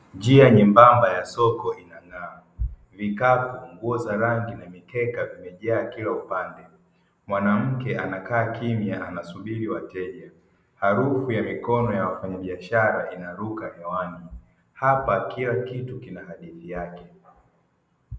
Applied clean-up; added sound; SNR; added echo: none; none; none; none.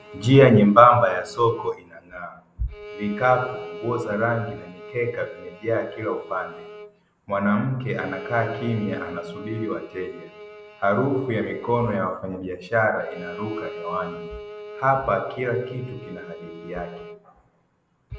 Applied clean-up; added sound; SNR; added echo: none; Bowed string instrument; 16 dB; none.